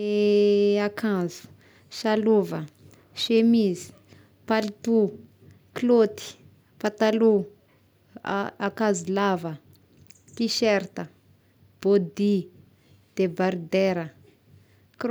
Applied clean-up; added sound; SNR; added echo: none; none; none; none.